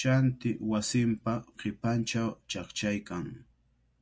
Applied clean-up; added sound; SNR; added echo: none; none; none; none.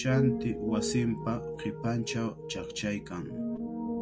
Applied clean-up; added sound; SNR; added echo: none; Piano; 3 dB; none.